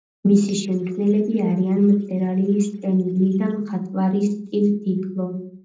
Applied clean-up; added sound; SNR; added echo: neural separator model SepFormer DNS4.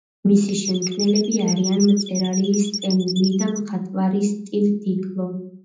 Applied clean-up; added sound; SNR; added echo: none; Squeak / Chirp, tweet; 10 dB; reverberation time 0.6 s.